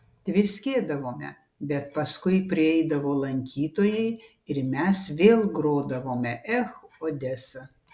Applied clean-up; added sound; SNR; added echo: none; none; none; none.